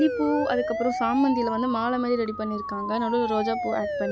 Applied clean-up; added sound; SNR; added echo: none; Siren; 4 dB; none.